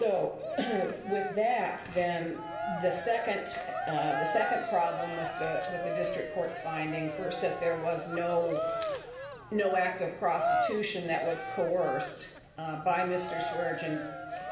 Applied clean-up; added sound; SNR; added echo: none; Cheering; 5 dB; reverberation time 0.6 s.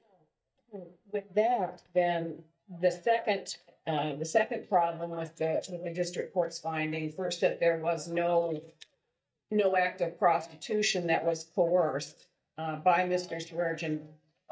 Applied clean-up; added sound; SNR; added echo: neural mask model DeepFilterNet 3.